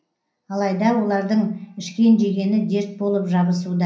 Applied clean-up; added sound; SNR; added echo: none; none; none; reverberation time 0.6 s.